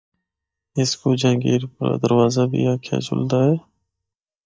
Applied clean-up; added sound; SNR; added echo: neural mask model DeepFilterNet 3.